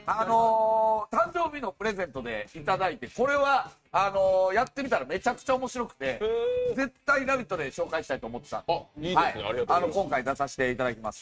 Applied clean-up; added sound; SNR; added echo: neural mask model RNNoise.